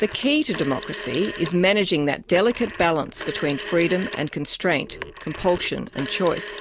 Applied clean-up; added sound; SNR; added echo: none; Telephone; 12 dB; none.